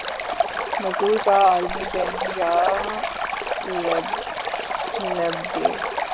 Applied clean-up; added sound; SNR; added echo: none; Stream; 1 dB; none.